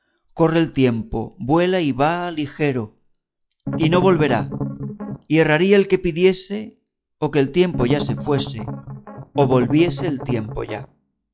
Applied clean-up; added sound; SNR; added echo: classical method log-MMSE.